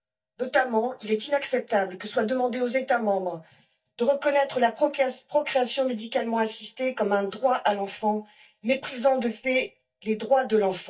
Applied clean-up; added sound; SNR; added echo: neural mask model DeepFilterNet 3.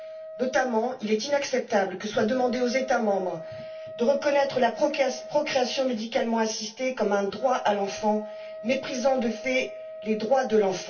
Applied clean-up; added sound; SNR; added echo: none; Wind instrument, woodwind instrument; 14 dB; reverberation time 0.2 s.